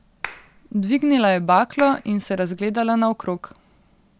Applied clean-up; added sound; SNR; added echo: none; Clapping; 18 dB; none.